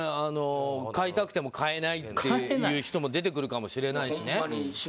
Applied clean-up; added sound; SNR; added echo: none; none; none; none.